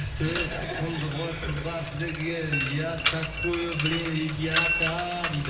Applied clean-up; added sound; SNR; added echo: none; Mechanisms; -1 dB; reverberation time 0.9 s.